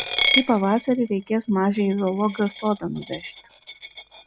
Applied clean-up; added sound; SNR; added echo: none; Coin (dropping); 6 dB; none.